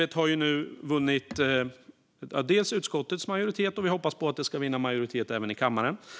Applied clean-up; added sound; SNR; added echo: none; none; none; none.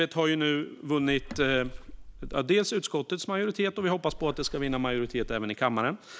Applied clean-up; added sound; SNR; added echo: none; Water / Splash, splatter; 11 dB; none.